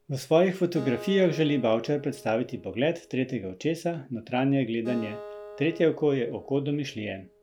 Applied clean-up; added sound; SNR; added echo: none; Acoustic guitar; 18 dB; none.